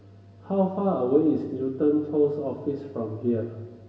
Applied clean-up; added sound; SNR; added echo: none; none; none; reverberation time 1.2 s.